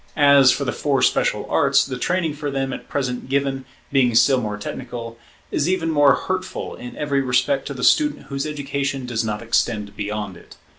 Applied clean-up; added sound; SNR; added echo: none; none; none; none.